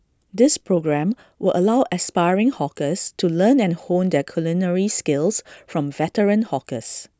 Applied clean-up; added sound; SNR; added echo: none; none; none; none.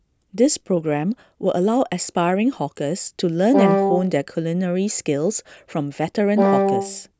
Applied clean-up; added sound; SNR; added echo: none; Wind instrument, woodwind instrument; -2 dB; none.